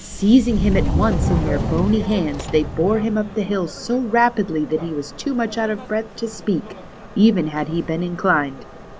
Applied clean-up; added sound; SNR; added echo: none; Subway, metro, underground; 6 dB; none.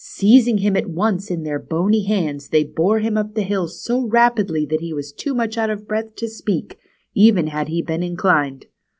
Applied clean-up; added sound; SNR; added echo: none; none; none; none.